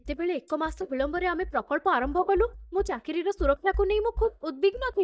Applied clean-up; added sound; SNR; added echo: neural mask model DeepFilterNet 3.